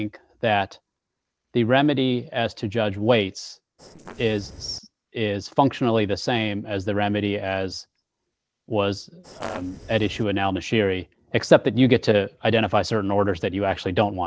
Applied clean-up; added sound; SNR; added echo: neural separator model SepFormer DNS4.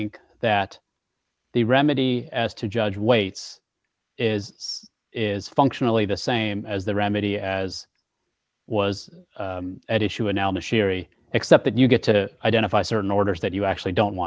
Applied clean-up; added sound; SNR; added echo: none; none; none; none.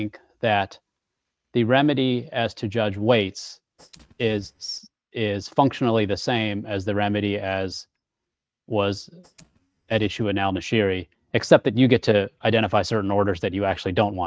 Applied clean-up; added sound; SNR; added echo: neural mask model RNNoise.